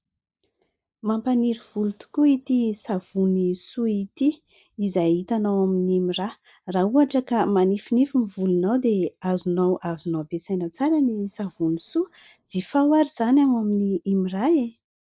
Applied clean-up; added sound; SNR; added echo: neural mask model Resemble Enhance denoiser.